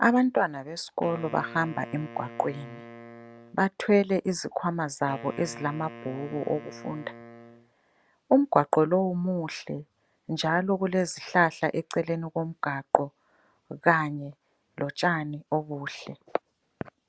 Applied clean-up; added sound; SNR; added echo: none; Wind instrument, woodwind instrument; 17 dB; none.